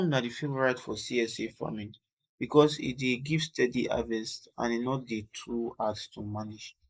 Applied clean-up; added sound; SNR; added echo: neural mask model Resemble Enhance denoiser.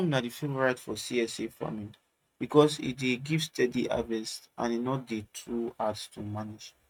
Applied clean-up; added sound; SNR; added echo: neural mask model RNNoise.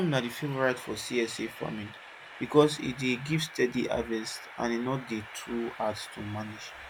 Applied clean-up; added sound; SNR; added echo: none; Train; 15 dB; none.